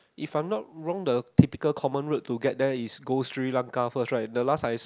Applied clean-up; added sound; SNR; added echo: none; none; none; none.